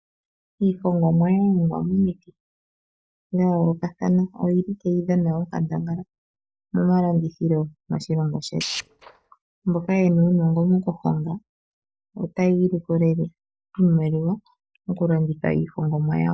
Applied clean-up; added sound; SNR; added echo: neural mask model DeepFilterNet 3.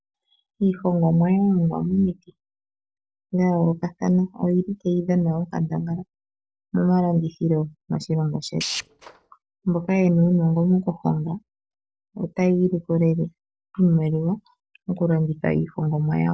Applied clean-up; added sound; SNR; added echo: neural separator model SepFormer DNS4.